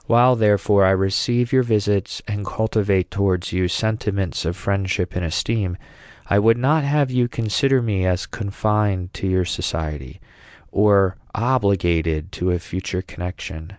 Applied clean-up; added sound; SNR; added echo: none; none; none; none.